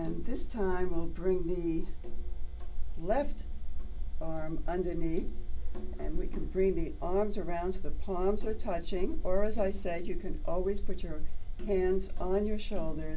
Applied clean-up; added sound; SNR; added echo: none; none; none; none.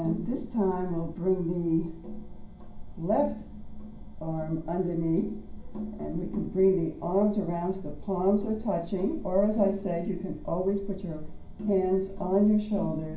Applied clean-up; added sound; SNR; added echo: none; none; none; reverberation time 0.5 s.